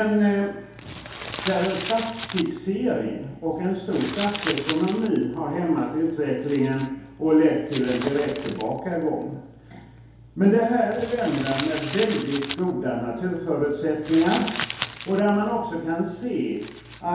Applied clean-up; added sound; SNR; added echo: none; Crumpling, crinkling; 13 dB; reverberation time 2.2 s.